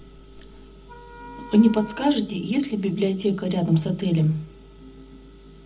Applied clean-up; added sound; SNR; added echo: none; Wind instrument, woodwind instrument; 18 dB; reverberation time 0.4 s.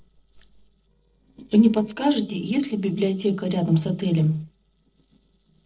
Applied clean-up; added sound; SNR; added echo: neural separator model SepFormer DNS4.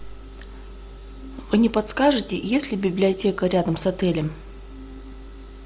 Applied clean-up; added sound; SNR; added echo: none; none; none; none.